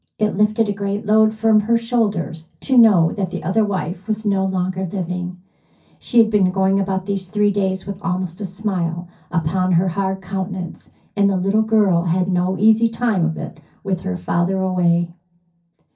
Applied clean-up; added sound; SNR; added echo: none; none; none; reverberation time 0.3 s.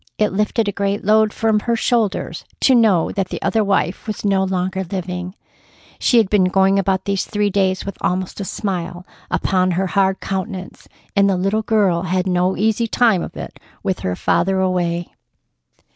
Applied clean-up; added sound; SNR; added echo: none; none; none; none.